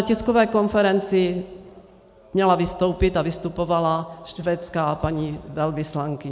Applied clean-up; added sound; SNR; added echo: none; none; none; none.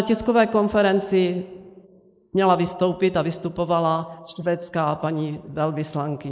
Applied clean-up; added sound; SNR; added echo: neural mask model Resemble Enhance denoiser.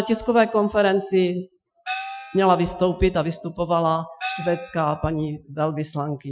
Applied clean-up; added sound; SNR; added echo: classical method Wiener filter.